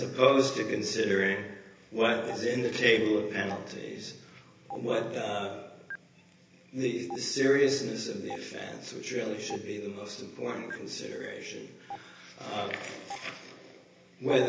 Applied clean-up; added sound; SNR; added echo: none; Stream; 19 dB; reverberation time 1.4 s.